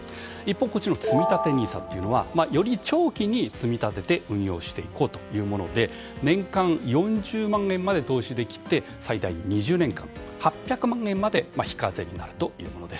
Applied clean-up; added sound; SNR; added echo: none; Wind instrument, woodwind instrument; 20 dB; none.